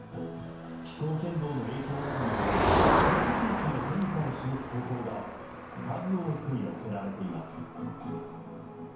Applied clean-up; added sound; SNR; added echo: none; Motor vehicle (road); -2 dB; reverberation time 1.0 s.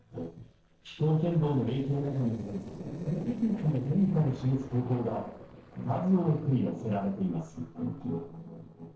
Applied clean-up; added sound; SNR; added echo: neural separator model SepFormer DNS4.